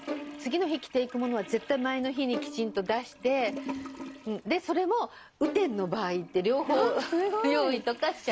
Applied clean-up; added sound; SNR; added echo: none; Bowed string instrument + Toilet flush / Gurgling; 13 dB; none.